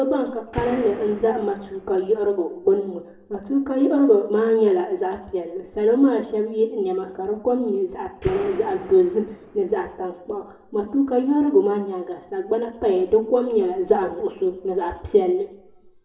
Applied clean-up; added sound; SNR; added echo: none; Gunshot, gunfire; 13 dB; reverberation time 0.5 s.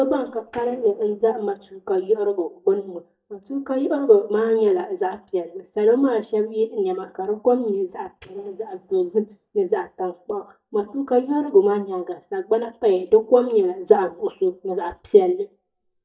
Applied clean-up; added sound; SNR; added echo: neural mask model DeepFilterNet 3.